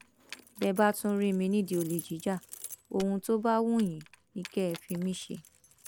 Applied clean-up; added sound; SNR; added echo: none; Keys jangling; 18 dB; none.